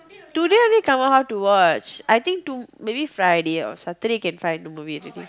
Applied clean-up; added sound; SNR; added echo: none; none; none; none.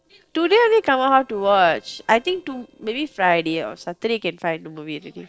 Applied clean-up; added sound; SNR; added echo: neural separator model SepFormer DNS4.